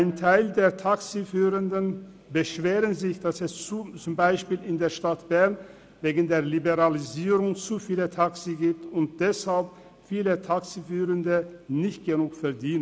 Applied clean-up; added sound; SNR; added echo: none; none; none; none.